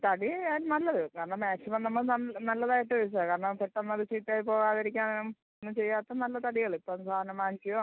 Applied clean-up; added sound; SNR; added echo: none; none; none; none.